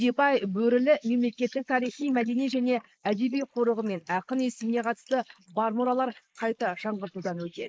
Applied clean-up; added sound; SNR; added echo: neural mask model Resemble Enhance denoiser.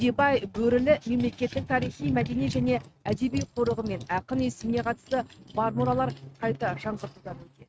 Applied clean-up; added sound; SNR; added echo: neural mask model RNNoise.